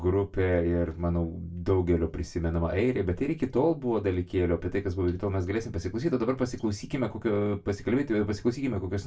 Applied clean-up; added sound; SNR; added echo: none; none; none; reverberation time 0.2 s.